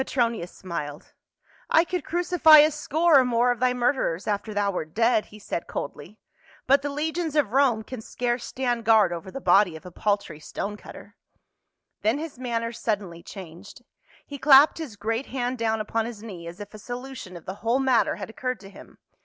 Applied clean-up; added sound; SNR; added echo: none; none; none; none.